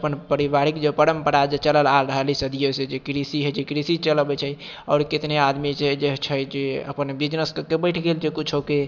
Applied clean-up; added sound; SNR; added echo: none; none; none; none.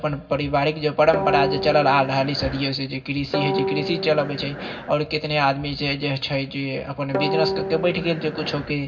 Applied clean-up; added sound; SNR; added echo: none; Guitar; 4 dB; reverberation time 0.4 s.